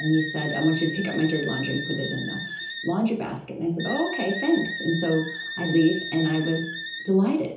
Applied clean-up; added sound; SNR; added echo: none; Wind instrument, woodwind instrument; 8 dB; reverberation time 0.6 s.